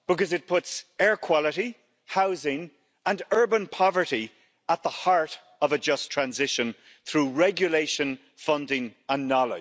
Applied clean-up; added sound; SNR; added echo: none; none; none; none.